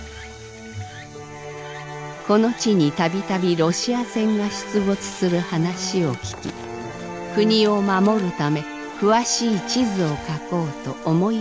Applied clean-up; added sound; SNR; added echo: none; none; none; none.